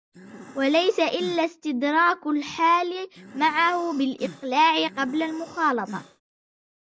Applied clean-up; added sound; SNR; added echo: none; Breathing; 18 dB; none.